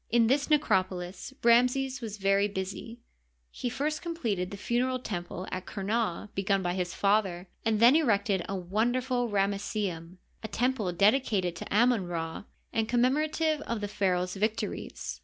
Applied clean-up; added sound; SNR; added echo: none; none; none; none.